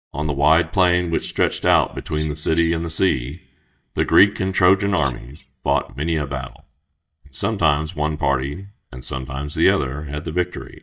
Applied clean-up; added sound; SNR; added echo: neural mask model DeepFilterNet 3.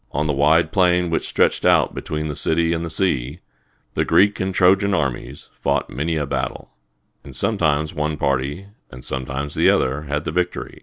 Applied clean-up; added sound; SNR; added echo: none; none; none; none.